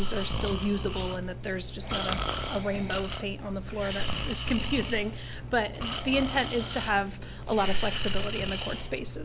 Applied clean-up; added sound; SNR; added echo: none; Breathing; 0 dB; none.